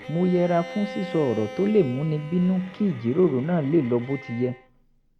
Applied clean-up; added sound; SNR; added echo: none; Bowed string instrument; 16 dB; none.